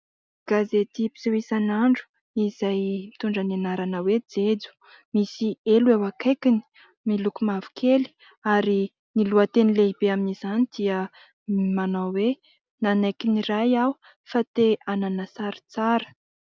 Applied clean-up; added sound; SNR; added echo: none; none; none; none.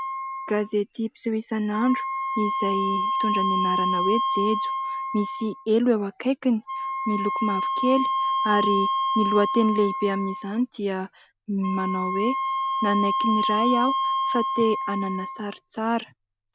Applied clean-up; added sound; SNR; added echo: none; Wind instrument, woodwind instrument; 1 dB; none.